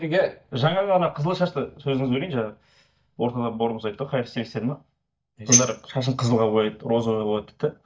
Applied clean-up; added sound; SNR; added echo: neural mask model DeepFilterNet 3.